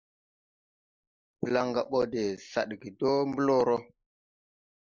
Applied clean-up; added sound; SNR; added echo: neural mask model Resemble Enhance denoiser.